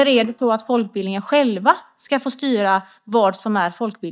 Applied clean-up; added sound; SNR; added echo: neural mask model DeepFilterNet 3.